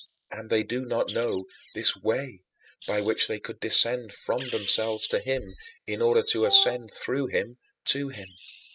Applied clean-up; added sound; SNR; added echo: classical method spectral subtraction.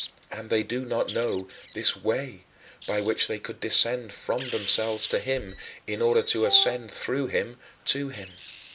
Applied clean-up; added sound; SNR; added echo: none; Wild animals + Wind instrument, woodwind instrument; 16 dB; none.